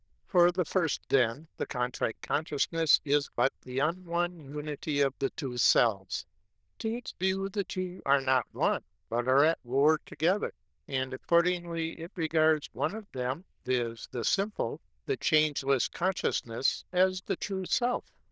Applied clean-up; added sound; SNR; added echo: neural diffusion model UNIVERSE++.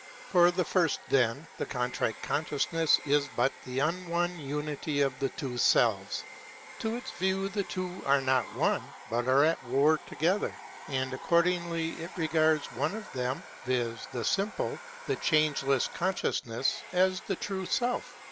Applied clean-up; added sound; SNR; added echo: none; Domestic sounds, home sounds; 17 dB; none.